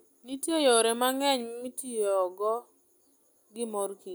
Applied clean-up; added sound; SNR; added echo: none; none; none; none.